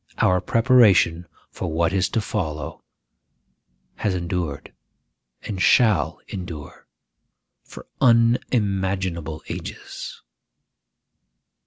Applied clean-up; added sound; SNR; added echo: none; none; none; none.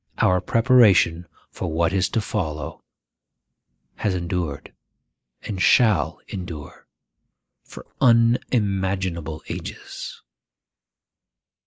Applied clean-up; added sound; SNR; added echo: neural mask model Resemble Enhance denoiser.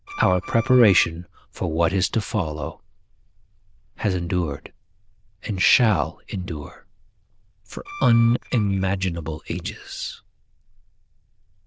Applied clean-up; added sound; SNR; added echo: neural diffusion model UNIVERSE++.